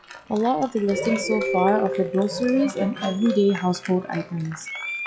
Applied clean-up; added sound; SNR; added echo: classical method log-MMSE.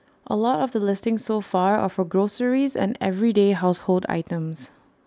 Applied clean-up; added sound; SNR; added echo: none; none; none; none.